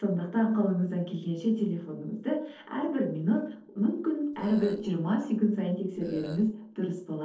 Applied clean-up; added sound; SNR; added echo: neural separator model SepFormer DNS4.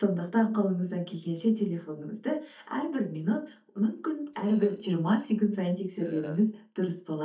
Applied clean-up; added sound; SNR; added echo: neural mask model DeepFilterNet 3.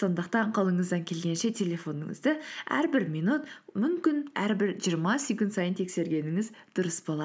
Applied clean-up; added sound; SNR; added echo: none; none; none; none.